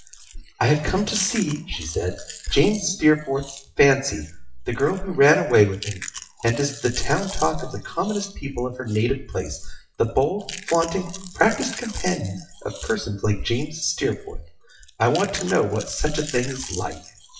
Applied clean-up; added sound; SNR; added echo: classical method WPE with log-MMSE.